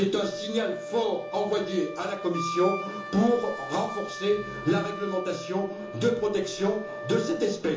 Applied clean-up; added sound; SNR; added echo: none; Wind instrument, woodwind instrument; 10 dB; reverberation time 0.6 s.